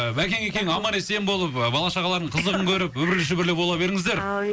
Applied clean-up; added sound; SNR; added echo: none; none; none; none.